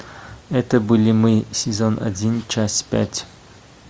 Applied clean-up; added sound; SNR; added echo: none; none; none; none.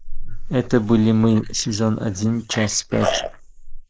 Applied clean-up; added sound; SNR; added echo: neural mask model Resemble Enhance denoiser.